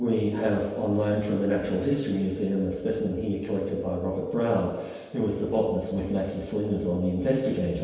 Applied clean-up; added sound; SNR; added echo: none; none; none; reverberation time 1.2 s.